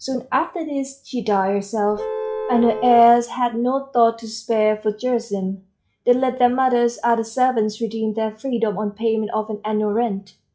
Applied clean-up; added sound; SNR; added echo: classical method log-MMSE.